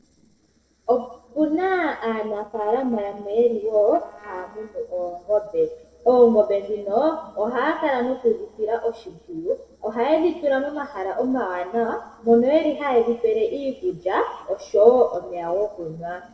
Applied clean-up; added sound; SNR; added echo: neural separator model SepFormer DNS4.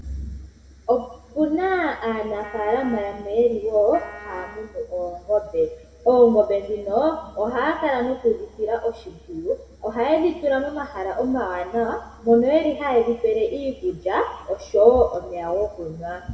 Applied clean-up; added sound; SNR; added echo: none; Piano; 18 dB; reverberation time 1.0 s.